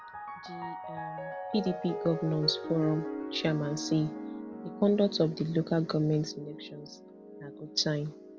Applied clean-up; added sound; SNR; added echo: none; Piano; 8 dB; none.